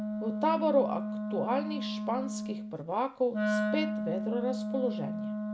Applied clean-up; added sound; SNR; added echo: none; Wind instrument, woodwind instrument; 1 dB; none.